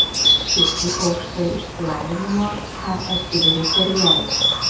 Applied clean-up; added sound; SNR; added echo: none; Bird; -4 dB; reverberation time 0.5 s.